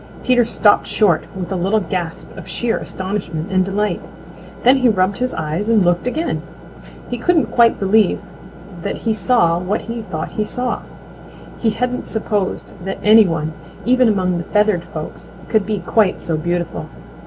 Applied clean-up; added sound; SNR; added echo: none; none; none; none.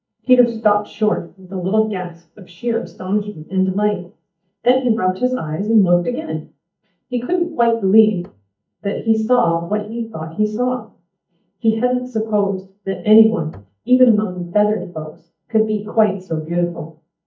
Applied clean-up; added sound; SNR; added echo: neural mask model DeepFilterNet 3.